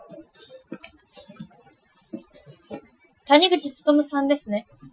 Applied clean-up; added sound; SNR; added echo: classical method Wiener filter.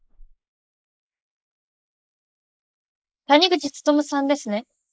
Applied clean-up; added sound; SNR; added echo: neural mask model Resemble Enhance denoiser.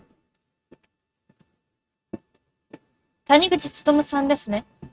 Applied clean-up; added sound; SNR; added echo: neural mask model RNNoise.